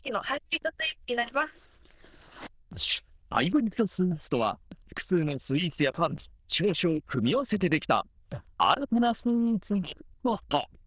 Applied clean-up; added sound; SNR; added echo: neural diffusion model UNIVERSE++.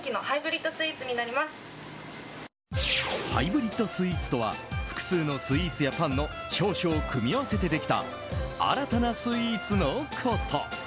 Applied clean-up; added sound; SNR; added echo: none; Bark; 20 dB; none.